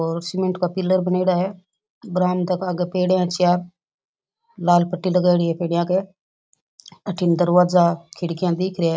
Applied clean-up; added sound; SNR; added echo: none; none; none; none.